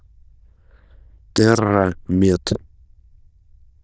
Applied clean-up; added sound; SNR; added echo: neural diffusion model UNIVERSE++.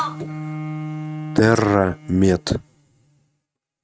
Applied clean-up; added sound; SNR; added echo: neural mask model RNNoise.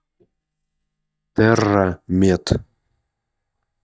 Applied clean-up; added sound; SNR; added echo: neural mask model DeepFilterNet 3.